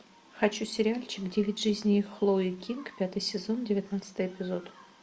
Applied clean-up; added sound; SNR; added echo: none; none; none; none.